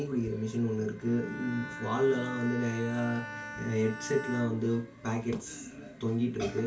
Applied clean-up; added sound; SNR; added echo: none; Bowed string instrument; 12 dB; reverberation time 0.2 s.